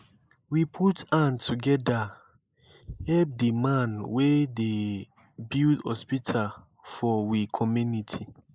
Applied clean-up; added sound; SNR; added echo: neural mask model Resemble Enhance denoiser.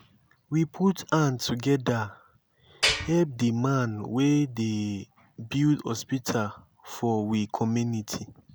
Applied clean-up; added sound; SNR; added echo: none; Tools; -1 dB; none.